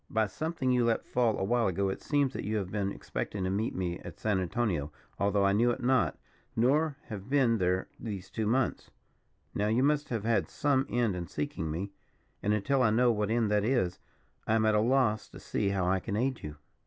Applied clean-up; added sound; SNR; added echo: none; none; none; none.